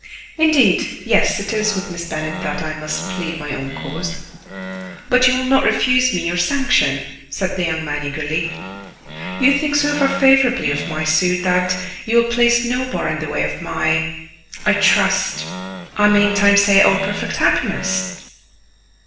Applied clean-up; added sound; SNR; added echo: none; Animal; 11 dB; reverberation time 0.9 s.